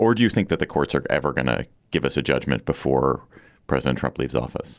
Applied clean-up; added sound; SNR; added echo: none; none; none; none.